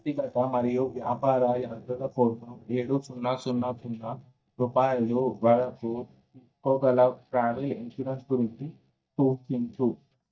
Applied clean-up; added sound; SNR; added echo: neural mask model DeepFilterNet 3.